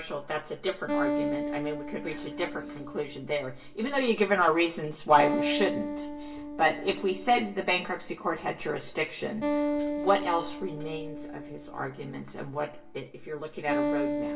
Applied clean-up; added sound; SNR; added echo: none; Acoustic guitar; 4 dB; reverberation time 0.2 s.